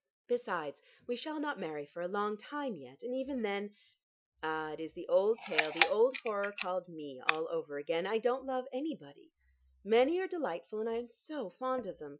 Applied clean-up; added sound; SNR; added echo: classical method Wiener filter.